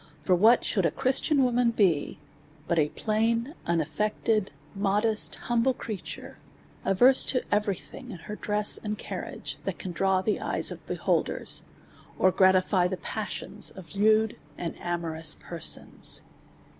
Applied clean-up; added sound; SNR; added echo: none; none; none; none.